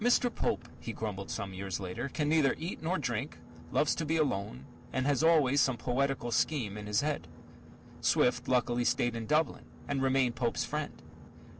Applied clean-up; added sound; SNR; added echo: none; Boat, Water vehicle; 18 dB; none.